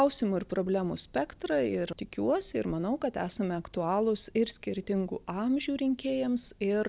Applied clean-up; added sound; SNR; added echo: none; none; none; none.